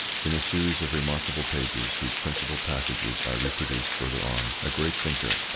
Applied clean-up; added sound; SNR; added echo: none; Water; 0 dB; none.